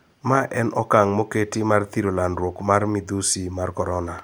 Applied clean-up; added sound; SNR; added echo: none; none; none; none.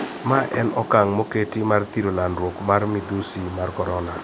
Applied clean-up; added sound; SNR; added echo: none; Fireworks; 12 dB; none.